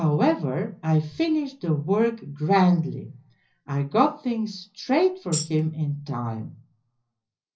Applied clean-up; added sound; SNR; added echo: none; Tambourine; 7 dB; reverberation time 0.5 s.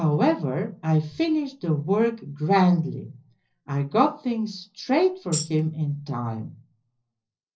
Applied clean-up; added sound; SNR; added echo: neural separator model SepFormer DNS4.